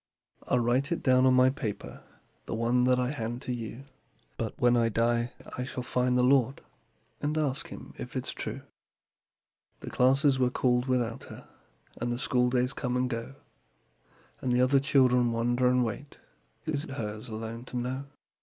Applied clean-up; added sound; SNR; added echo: none; none; none; none.